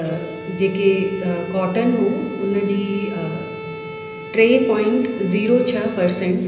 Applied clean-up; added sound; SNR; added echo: none; Bowed string instrument; 14 dB; reverberation time 0.8 s.